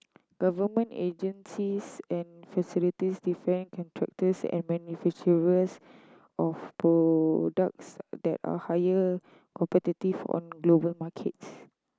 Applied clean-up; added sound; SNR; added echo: none; none; none; none.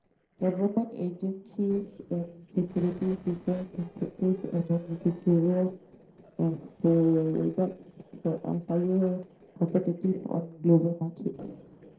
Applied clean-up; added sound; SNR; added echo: neural separator model SepFormer DNS4.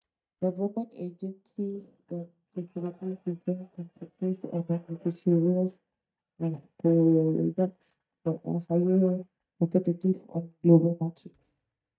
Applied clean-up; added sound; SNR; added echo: neural mask model DeepFilterNet 3.